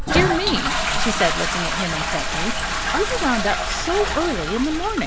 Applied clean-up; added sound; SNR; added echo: none; Toilet flush; -1 dB; none.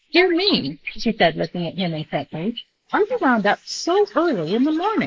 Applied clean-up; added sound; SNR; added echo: neural mask model Resemble Enhance denoiser.